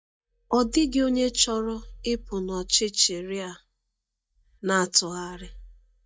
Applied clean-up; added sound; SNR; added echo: neural mask model DeepFilterNet 3.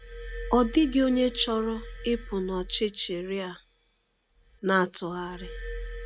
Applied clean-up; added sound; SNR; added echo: none; Glass; 13 dB; none.